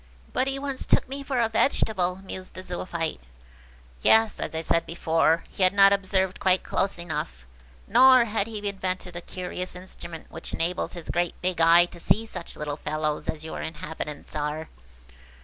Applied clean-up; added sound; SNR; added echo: none; none; none; none.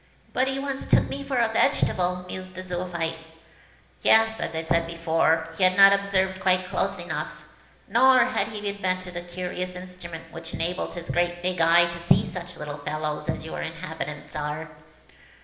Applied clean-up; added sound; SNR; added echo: none; none; none; reverberation time 1.1 s.